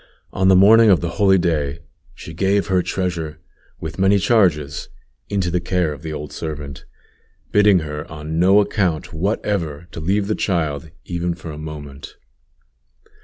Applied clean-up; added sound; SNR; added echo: none; none; none; none.